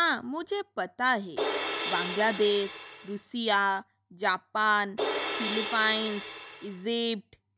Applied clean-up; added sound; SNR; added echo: none; Crash cymbal; 4 dB; none.